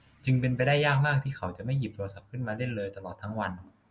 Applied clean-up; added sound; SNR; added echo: none; none; none; none.